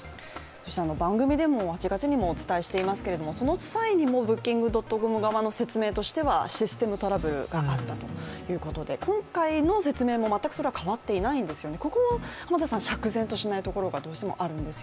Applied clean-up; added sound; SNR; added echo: none; none; none; none.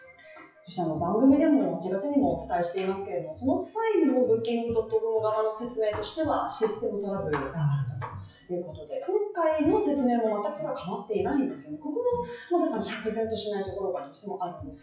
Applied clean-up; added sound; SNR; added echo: classical method WPE with log-MMSE.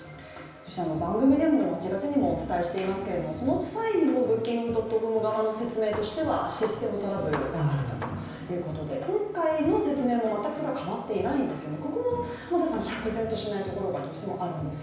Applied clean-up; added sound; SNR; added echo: none; Hammer; 14 dB; reverberation time 0.9 s.